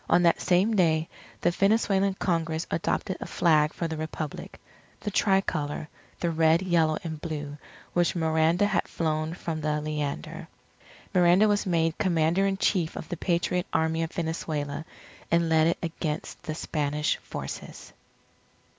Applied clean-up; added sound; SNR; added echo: none; none; none; none.